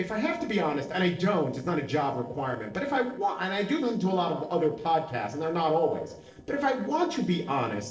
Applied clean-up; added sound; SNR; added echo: neural separator model SepFormer DNS4.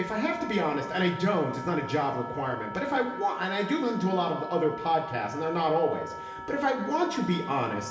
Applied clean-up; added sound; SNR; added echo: none; Wind instrument, woodwind instrument; 10 dB; reverberation time 1.1 s.